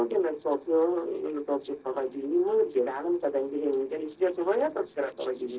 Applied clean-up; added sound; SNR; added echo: neural separator model SepFormer DNS4.